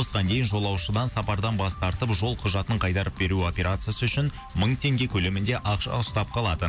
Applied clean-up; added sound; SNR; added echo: none; none; none; none.